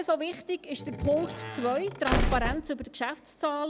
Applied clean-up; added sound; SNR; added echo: none; Squeak / Slam / Wood; 0 dB; none.